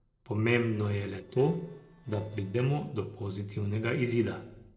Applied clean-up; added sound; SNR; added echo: neural separator model SepFormer DNS4.